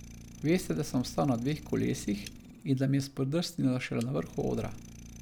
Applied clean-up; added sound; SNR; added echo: none; Idling; 17 dB; none.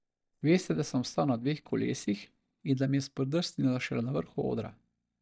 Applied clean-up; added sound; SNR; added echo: neural mask model DeepFilterNet 3.